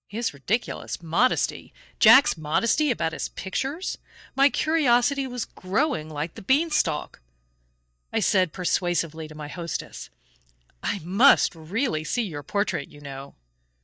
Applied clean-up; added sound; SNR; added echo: neural mask model DeepFilterNet 3.